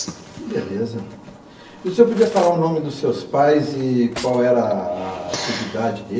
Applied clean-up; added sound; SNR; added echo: none; Cutlery, silverware; 19 dB; reverberation time 1.0 s.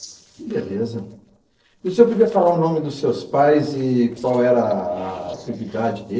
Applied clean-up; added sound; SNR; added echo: neural separator model SepFormer DNS4.